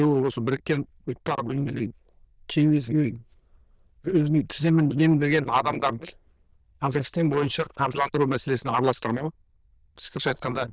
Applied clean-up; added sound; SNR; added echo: neural diffusion model UNIVERSE++.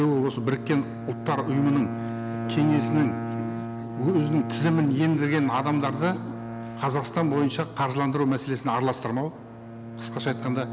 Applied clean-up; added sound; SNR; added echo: none; Bowed string instrument; 8 dB; none.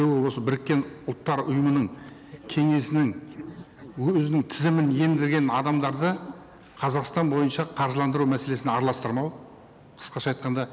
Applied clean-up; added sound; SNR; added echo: none; none; none; none.